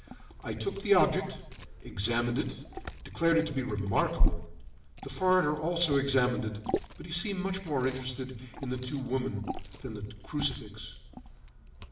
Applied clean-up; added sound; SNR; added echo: none; Liquid; 4 dB; reverberation time 0.8 s.